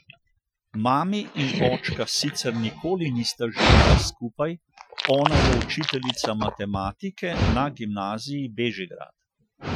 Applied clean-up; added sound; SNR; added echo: classical method Wiener filter.